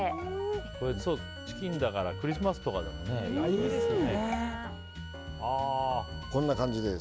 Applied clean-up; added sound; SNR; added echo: none; Bowed string instrument; 19 dB; none.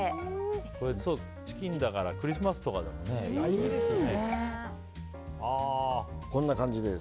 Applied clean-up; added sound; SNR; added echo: none; none; none; none.